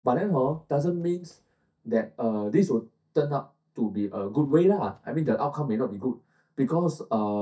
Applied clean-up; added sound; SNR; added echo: neural mask model DeepFilterNet 3.